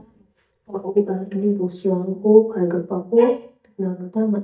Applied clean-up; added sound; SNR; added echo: neural mask model DeepFilterNet 3.